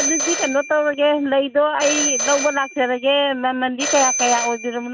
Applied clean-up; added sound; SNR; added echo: none; Telephone; 6 dB; none.